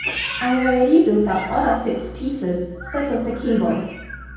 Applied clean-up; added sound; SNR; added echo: none; Meow; 11 dB; reverberation time 2.2 s.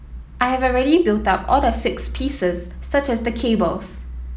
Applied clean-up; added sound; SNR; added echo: none; none; none; none.